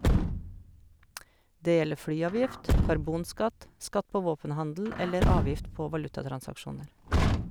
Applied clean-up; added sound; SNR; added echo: none; Truck; -1 dB; none.